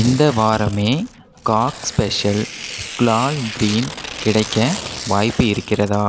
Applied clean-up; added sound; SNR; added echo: none; Tearing; 12 dB; none.